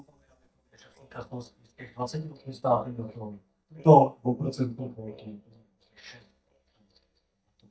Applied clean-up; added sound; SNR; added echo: neural mask model DeepFilterNet 3.